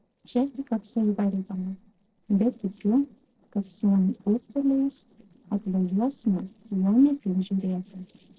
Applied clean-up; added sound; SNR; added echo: neural separator model SepFormer DNS4.